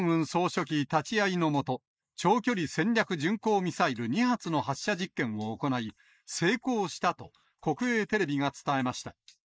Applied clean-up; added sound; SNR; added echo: neural mask model Resemble Enhance denoiser.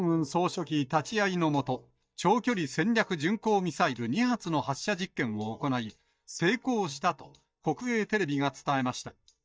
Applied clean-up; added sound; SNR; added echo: neural mask model DeepFilterNet 3.